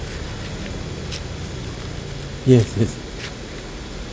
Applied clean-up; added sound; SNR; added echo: none; Fire; 20 dB; none.